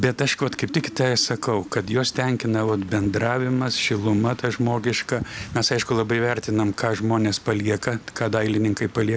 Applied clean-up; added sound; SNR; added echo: none; none; none; none.